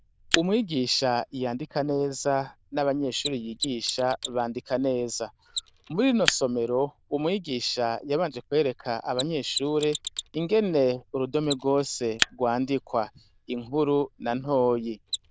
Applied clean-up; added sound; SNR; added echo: neural diffusion model UNIVERSE++.